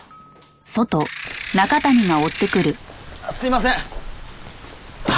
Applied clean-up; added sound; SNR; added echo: none; Ratchet, pawl / Percussion; 4 dB; none.